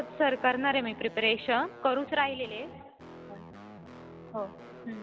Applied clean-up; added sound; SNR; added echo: none; Guitar; 16 dB; none.